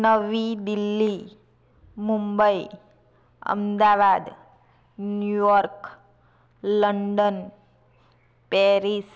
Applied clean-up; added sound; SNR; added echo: none; none; none; none.